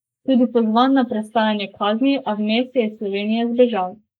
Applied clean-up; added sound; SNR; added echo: neural mask model Resemble Enhance denoiser.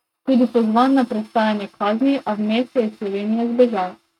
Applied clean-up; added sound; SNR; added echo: neural mask model RNNoise.